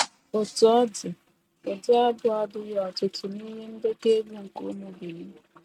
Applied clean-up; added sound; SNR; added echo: neural mask model RNNoise.